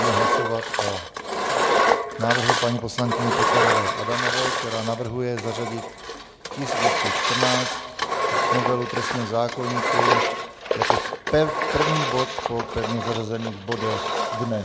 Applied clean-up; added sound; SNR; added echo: none; Engine; -4 dB; none.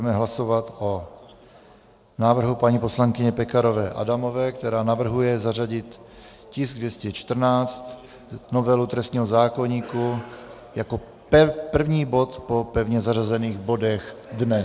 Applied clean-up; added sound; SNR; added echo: none; none; none; none.